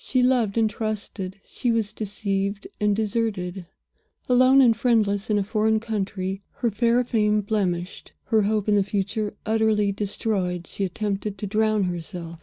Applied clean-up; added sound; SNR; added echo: none; none; none; none.